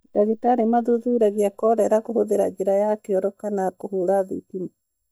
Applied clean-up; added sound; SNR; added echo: neural mask model DeepFilterNet 3.